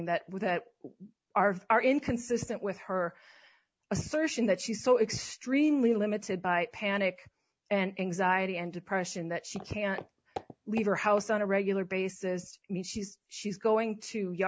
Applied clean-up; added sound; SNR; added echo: none; Walk, footsteps; 16 dB; none.